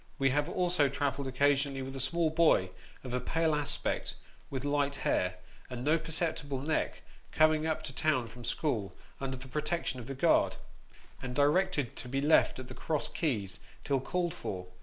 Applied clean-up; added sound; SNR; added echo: none; none; none; none.